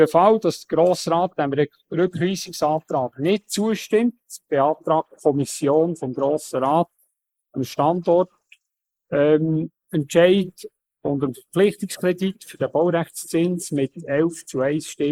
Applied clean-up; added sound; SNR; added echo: neural mask model Resemble Enhance denoiser.